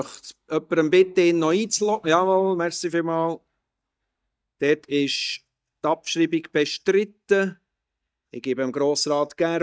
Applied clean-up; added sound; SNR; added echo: neural mask model DeepFilterNet 3.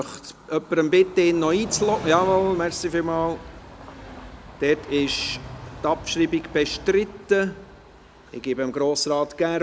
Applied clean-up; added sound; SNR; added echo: none; Train; 16 dB; none.